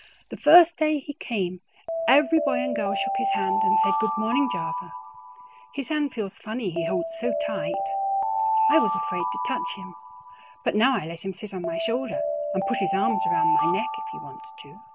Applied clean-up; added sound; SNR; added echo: none; Alarm; 0 dB; none.